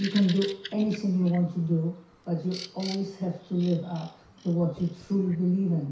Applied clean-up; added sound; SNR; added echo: none; Bird vocalization, bird call, bird song; 18 dB; reverberation time 0.6 s.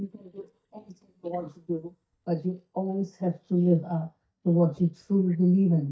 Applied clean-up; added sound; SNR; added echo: neural mask model DeepFilterNet 3.